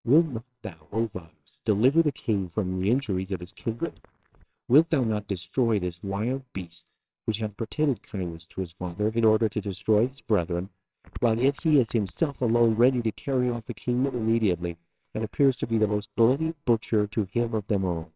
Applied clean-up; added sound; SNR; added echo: neural separator model SepFormer WHAMR!.